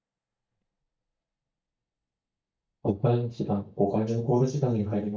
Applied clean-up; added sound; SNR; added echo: neural mask model DeepFilterNet 3.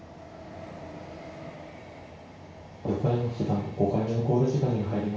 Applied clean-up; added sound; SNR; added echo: none; Train; 16 dB; reverberation time 0.6 s.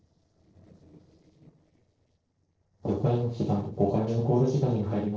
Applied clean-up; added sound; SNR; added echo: neural separator model SepFormer DNS4.